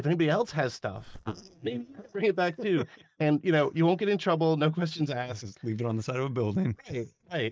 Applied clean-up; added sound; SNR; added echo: neural mask model DeepFilterNet 3.